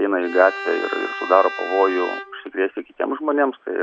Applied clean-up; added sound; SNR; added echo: none; Bowed string instrument; 11 dB; none.